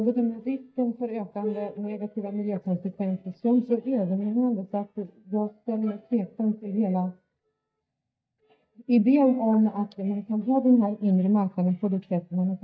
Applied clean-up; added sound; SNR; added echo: neural mask model DeepFilterNet 3.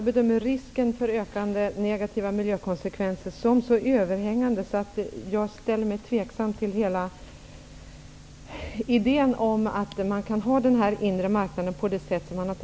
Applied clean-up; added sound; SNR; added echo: none; none; none; none.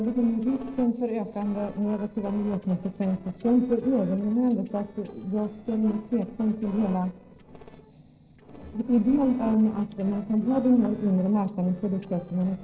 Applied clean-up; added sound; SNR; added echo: neural separator model SepFormer DNS4.